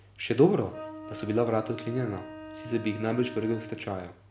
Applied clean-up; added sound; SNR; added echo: none; Wind instrument, woodwind instrument; 14 dB; none.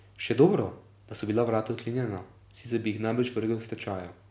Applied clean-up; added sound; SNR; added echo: none; none; none; none.